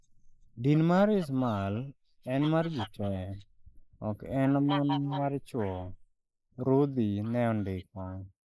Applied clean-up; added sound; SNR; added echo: neural mask model Resemble Enhance denoiser.